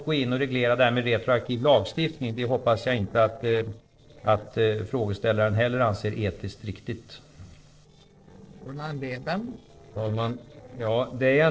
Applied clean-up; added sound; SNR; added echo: neural separator model SepFormer DNS4.